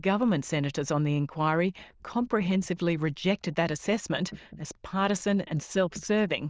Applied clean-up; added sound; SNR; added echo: neural diffusion model UNIVERSE++.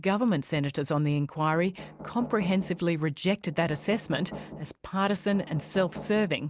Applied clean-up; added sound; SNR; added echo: none; Knock; 14 dB; none.